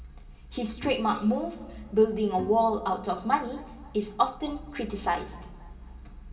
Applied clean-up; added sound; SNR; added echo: none; Bowed string instrument; 17 dB; reverberation time 2.9 s.